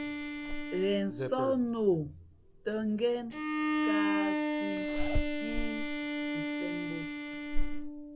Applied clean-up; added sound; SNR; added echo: none; Zipper (clothing) + Bowed string instrument; -3 dB; none.